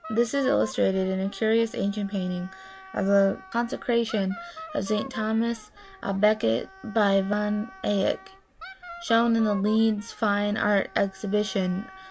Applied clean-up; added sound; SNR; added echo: none; Wind instrument, woodwind instrument; 18 dB; none.